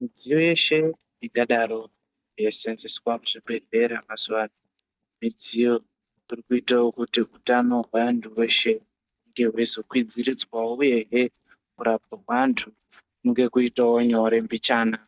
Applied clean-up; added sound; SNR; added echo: neural mask model DeepFilterNet 3.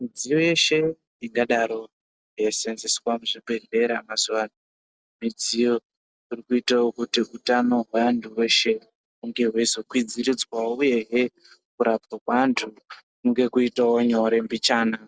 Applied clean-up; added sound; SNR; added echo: none; none; none; none.